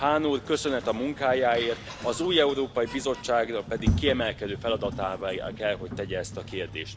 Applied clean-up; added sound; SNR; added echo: none; Sliding door; 8 dB; none.